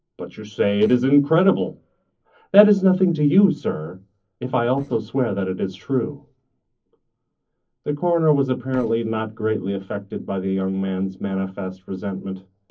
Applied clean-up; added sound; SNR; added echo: neural separator model SepFormer DNS4.